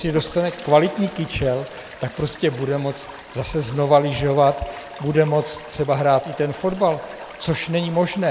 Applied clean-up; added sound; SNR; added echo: none; Toilet flush; 18 dB; none.